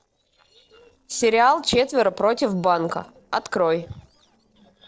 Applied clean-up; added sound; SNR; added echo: neural separator model SepFormer DNS4.